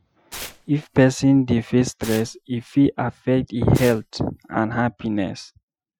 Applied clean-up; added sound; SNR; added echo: classical method Wiener filter.